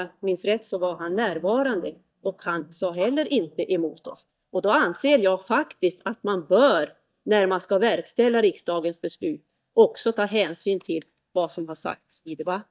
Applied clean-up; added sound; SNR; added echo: neural mask model DeepFilterNet 3.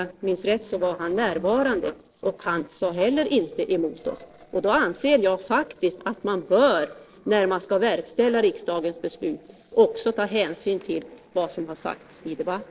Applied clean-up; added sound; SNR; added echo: neural separator model SepFormer DNS4.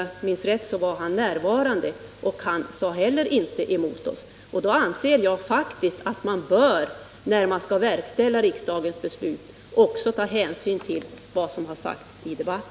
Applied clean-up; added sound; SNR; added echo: none; none; none; none.